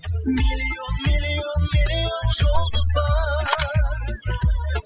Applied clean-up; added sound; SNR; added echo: classical method spectral subtraction.